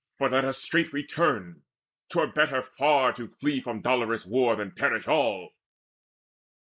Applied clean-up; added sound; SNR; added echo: neural mask model Resemble Enhance denoiser.